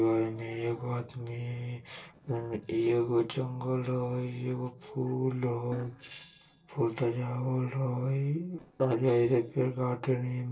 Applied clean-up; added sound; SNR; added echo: neural separator model SepFormer DNS4.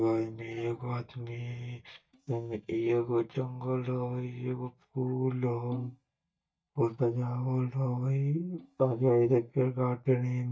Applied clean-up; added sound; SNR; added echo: neural mask model DeepFilterNet 3.